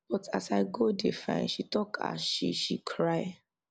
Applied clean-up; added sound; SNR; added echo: none; none; none; none.